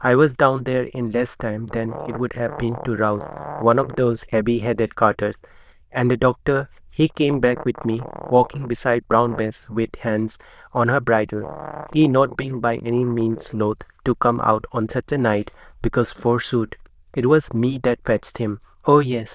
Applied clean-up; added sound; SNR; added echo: neural diffusion model UNIVERSE++.